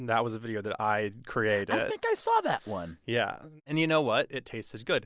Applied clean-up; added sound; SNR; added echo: none; none; none; none.